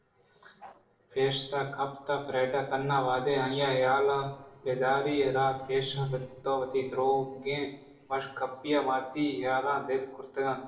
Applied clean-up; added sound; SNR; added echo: neural separator model SepFormer DNS4.